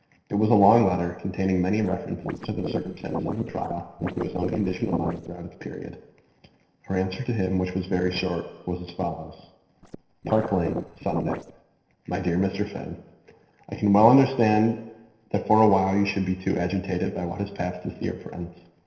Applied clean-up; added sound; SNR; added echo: neural separator model SepFormer DNS4.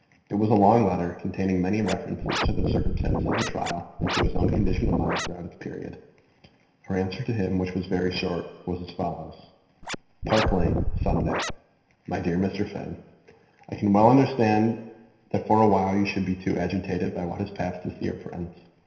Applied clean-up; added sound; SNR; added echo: none; Scratching (performance technique); 0 dB; reverberation time 0.9 s.